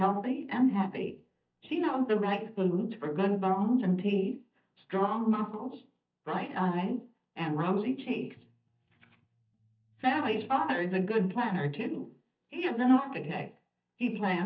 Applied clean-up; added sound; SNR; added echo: neural mask model DeepFilterNet 3.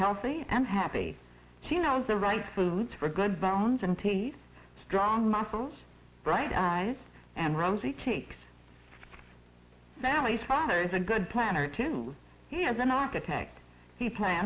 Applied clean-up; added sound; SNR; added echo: none; none; none; none.